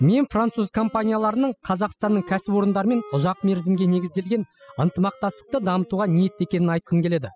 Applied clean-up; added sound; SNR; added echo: classical method spectral subtraction.